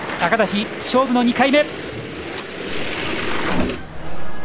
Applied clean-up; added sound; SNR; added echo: none; none; none; none.